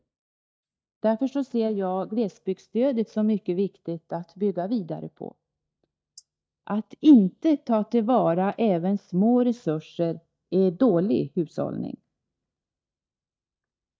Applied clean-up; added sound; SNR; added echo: neural mask model DeepFilterNet 3.